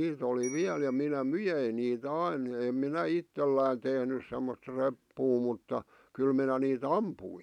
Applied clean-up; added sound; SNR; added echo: none; Bell; 20 dB; none.